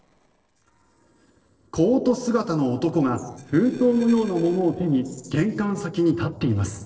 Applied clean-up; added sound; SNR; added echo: neural separator model SepFormer DNS4.